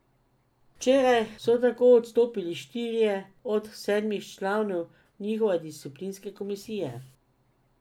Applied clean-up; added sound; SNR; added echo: none; none; none; none.